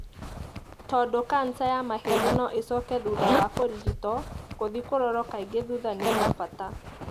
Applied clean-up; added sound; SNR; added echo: none; Zipper (clothing); 3 dB; none.